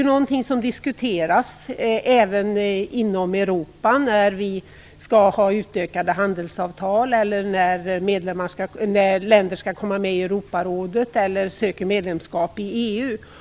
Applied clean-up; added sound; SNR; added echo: none; none; none; none.